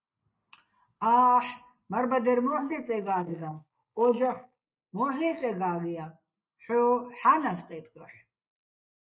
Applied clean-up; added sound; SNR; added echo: neural mask model Resemble Enhance denoiser.